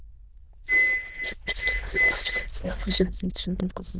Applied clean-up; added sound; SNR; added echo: neural diffusion model UNIVERSE++.